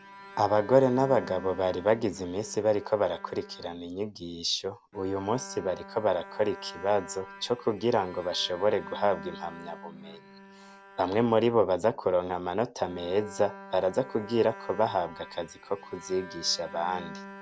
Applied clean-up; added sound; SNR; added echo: none; Bowed string instrument; 17 dB; none.